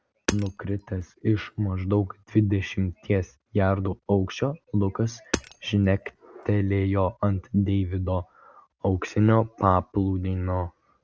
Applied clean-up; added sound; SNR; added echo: none; Hammer; 14 dB; none.